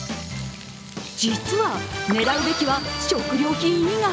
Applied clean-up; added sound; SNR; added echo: none; Frying (food) + Electric guitar; 19 dB; none.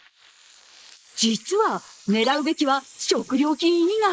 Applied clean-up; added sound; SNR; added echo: neural mask model Resemble Enhance denoiser.